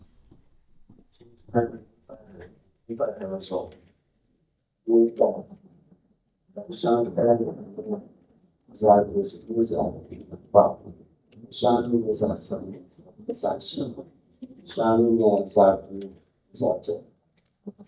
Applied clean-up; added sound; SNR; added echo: neural mask model DeepFilterNet 3.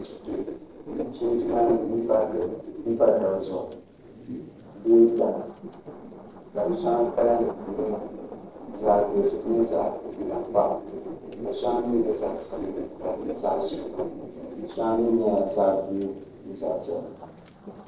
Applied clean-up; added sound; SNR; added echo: neural separator model SepFormer DNS4.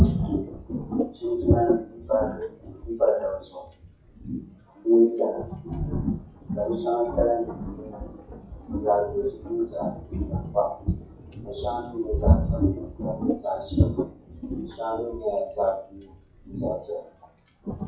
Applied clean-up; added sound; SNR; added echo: classical method WPE with log-MMSE.